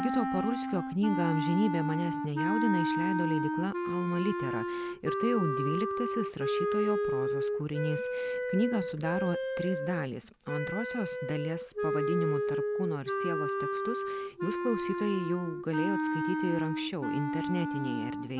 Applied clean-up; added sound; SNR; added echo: none; Wind instrument, woodwind instrument; -1 dB; none.